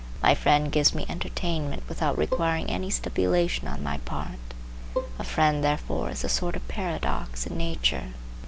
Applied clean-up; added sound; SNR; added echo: none; Bowed string instrument; 9 dB; none.